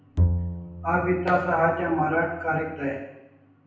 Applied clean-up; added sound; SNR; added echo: none; Bowed string instrument; 4 dB; reverberation time 0.9 s.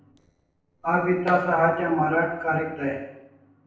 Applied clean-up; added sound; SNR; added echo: neural separator model SepFormer DNS4.